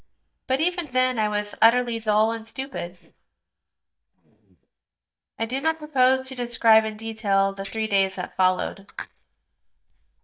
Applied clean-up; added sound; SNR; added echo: neural mask model DeepFilterNet 3.